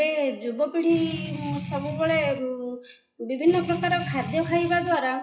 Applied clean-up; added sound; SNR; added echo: classical method WPE with log-MMSE.